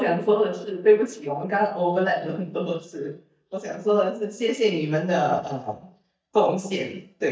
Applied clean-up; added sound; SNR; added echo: neural mask model DeepFilterNet 3.